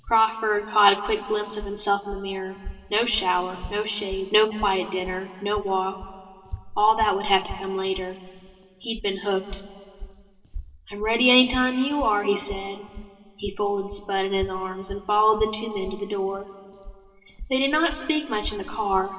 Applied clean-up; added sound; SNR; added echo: none; Walk, footsteps; 16 dB; reverberation time 2.2 s.